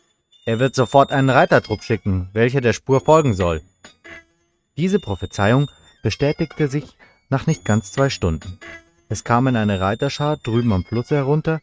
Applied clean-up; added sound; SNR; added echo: neural mask model RNNoise.